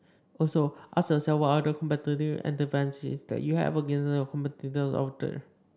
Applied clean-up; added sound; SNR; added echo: none; none; none; none.